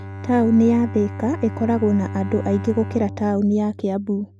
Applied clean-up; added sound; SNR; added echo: none; Bowed string instrument; 11 dB; none.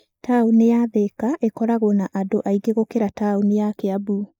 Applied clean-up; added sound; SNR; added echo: neural mask model Resemble Enhance denoiser.